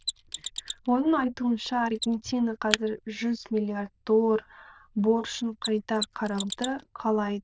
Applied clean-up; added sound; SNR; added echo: neural diffusion model UNIVERSE++.